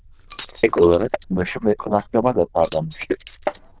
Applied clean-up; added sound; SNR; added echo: neural diffusion model UNIVERSE++.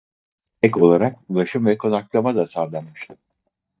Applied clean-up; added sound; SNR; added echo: neural mask model DeepFilterNet 3.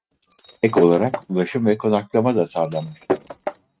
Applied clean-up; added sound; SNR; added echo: neural mask model RNNoise.